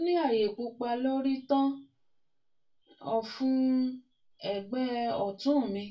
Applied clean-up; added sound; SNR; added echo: none; none; none; reverberation time 0.2 s.